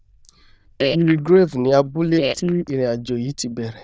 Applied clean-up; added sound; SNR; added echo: neural diffusion model UNIVERSE++.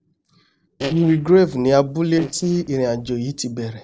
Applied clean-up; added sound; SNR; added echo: neural separator model SepFormer DNS4.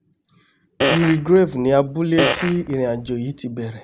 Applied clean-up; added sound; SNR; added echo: none; Fart; 4 dB; none.